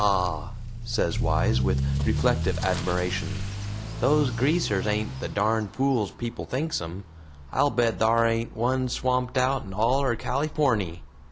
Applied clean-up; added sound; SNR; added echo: none; Accelerating, revving, vroom / Motor vehicle (road); 5 dB; none.